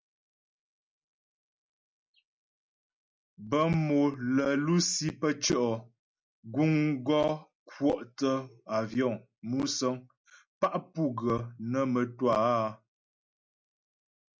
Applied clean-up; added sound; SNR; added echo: none; none; none; none.